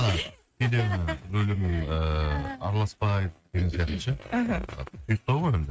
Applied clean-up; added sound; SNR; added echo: neural mask model RNNoise.